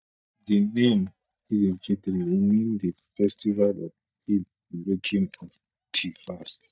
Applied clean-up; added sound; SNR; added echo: neural mask model DeepFilterNet 3.